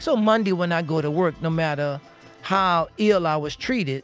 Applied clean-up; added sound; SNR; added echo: none; none; none; none.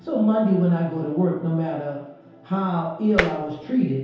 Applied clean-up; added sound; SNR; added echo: none; Tap; 4 dB; reverberation time 0.8 s.